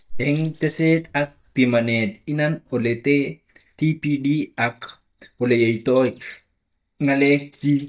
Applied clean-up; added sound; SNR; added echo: neural mask model DeepFilterNet 3.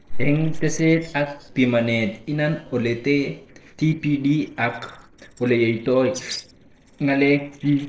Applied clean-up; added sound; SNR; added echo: neural separator model SepFormer DNS4.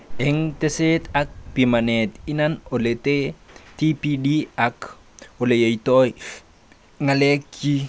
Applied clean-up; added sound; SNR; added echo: none; none; none; none.